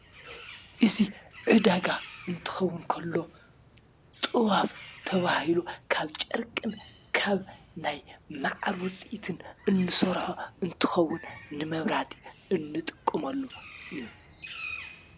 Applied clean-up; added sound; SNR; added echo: none; Bird; 18 dB; none.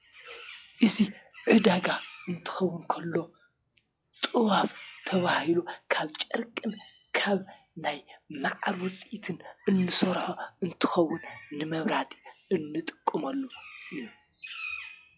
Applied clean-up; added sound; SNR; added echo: classical method log-MMSE.